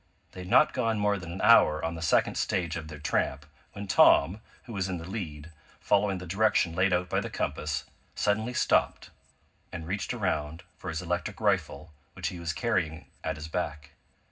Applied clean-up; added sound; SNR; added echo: none; none; none; reverberation time 0.4 s.